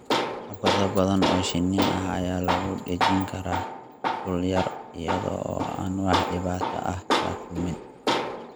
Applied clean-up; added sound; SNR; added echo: none; Tools; 1 dB; none.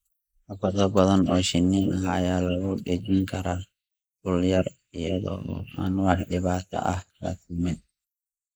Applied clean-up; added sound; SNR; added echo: neural mask model Resemble Enhance denoiser.